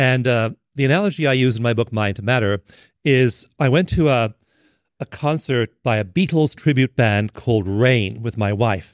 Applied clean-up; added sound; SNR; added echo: none; none; none; none.